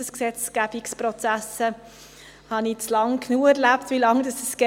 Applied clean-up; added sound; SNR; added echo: none; none; none; none.